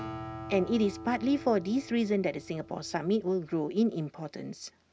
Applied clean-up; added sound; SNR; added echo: none; Bowed string instrument + Acoustic guitar; 15 dB; none.